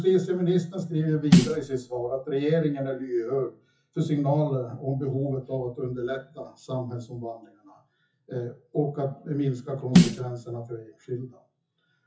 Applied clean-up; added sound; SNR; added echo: classical method WPE with log-MMSE.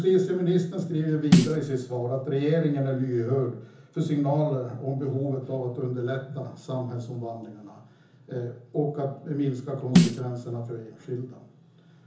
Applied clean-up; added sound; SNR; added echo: none; Snare drum; -3 dB; reverberation time 0.6 s.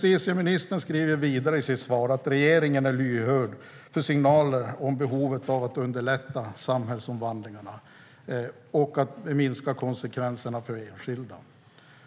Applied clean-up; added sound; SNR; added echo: none; none; none; none.